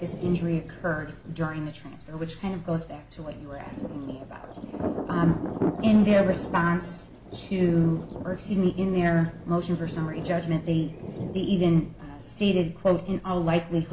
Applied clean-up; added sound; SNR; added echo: none; Thunder; 10 dB; none.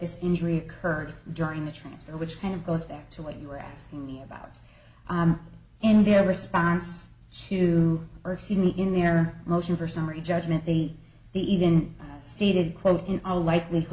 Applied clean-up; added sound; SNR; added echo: none; none; none; none.